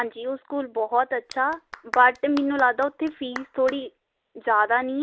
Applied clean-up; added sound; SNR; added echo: none; Clapping; 17 dB; none.